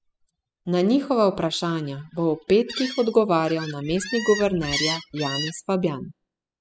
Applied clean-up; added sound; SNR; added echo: classical method spectral subtraction.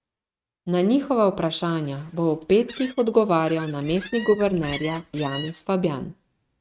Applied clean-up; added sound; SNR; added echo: neural mask model RNNoise.